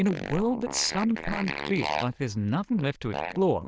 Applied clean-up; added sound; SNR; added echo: neural diffusion model UNIVERSE++.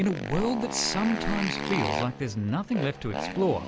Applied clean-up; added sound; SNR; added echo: none; Motorcycle; 5 dB; none.